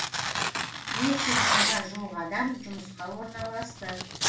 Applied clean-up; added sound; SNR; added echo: none; Tearing; -4 dB; reverberation time 0.4 s.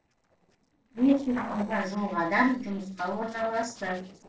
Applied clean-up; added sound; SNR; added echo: neural separator model SepFormer DNS4.